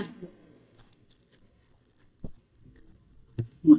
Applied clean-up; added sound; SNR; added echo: neural mask model DeepFilterNet 3.